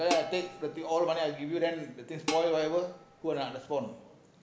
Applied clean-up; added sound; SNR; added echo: none; Dishes, pots, and pans; 11 dB; none.